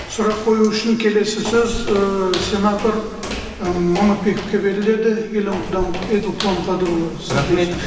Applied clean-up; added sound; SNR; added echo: none; Walk, footsteps; 11 dB; reverberation time 2.7 s.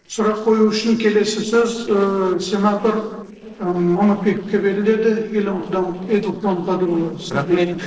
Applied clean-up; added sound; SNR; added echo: neural separator model SepFormer DNS4.